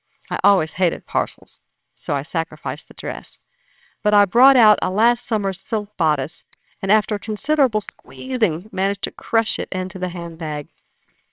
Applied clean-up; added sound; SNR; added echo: neural separator model SepFormer WHAMR!.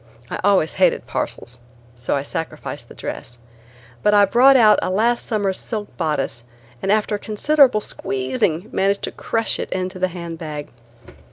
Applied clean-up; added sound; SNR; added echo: none; none; none; none.